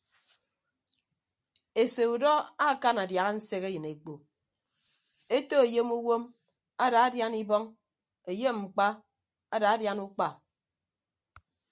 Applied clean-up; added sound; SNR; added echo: none; none; none; none.